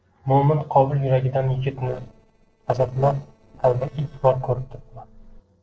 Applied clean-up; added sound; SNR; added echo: neural separator model SepFormer DNS4.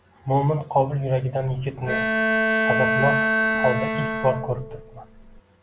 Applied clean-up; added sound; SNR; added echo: none; Bowed string instrument; -2 dB; none.